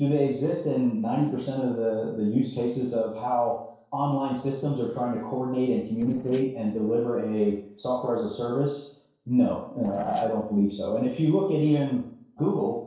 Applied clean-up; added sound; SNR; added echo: neural separator model SepFormer DNS4.